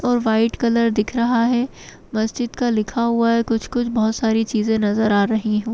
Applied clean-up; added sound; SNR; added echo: none; none; none; none.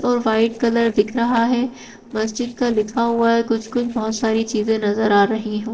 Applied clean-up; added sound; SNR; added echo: neural separator model SepFormer DNS4.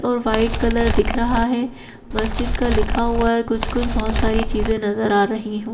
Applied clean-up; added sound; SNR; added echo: none; Animal; 0 dB; reverberation time 2.2 s.